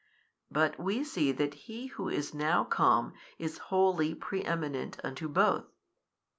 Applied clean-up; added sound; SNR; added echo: none; none; none; none.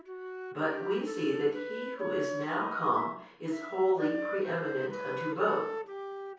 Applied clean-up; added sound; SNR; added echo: none; Wind instrument, woodwind instrument; 6 dB; reverberation time 0.6 s.